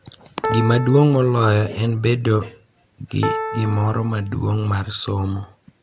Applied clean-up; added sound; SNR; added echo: none; Piano; 10 dB; none.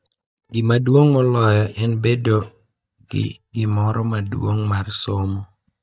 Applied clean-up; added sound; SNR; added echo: neural mask model DeepFilterNet 3.